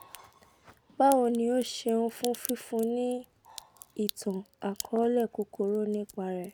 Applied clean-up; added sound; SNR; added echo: none; Crack; 17 dB; none.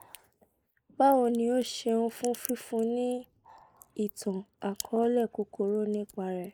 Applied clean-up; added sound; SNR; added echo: neural mask model Resemble Enhance denoiser.